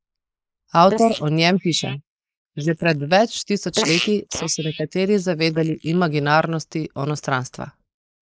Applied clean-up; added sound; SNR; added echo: neural mask model Resemble Enhance denoiser.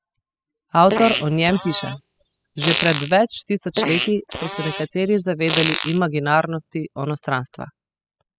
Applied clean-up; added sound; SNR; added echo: classical method spectral subtraction.